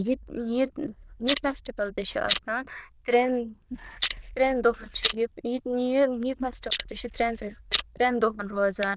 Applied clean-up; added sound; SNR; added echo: neural diffusion model UNIVERSE++.